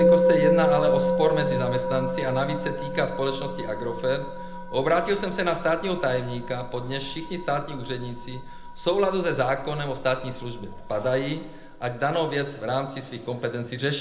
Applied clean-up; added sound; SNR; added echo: none; Musical instrument; 1 dB; reverberation time 0.7 s.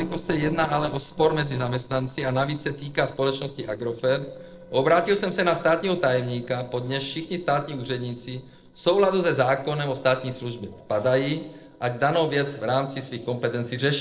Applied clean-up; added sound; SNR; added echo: neural separator model SepFormer DNS4.